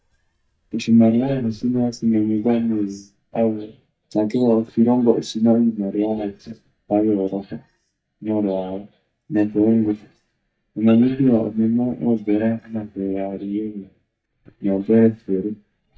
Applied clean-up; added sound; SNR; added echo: neural mask model DeepFilterNet 3.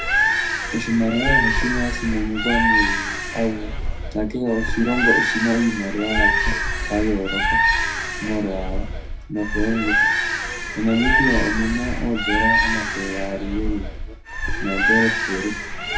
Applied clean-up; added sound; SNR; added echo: none; Bird; -3 dB; reverberation time 0.3 s.